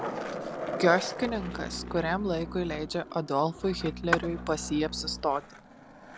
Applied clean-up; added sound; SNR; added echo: none; Skateboard + Bowed string instrument; 7 dB; none.